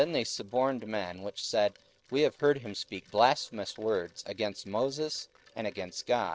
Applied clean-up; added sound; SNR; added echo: neural separator model SepFormer DNS4.